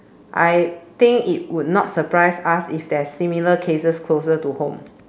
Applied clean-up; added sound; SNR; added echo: none; none; none; none.